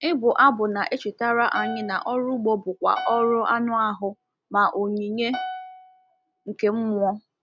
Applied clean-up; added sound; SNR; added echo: none; Piano; 12 dB; none.